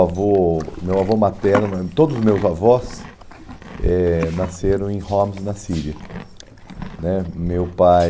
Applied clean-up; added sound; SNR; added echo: none; Livestock, farm animals, working animals; 12 dB; none.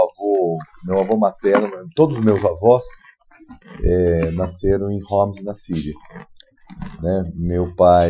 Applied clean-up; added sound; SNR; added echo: classical method Wiener filter.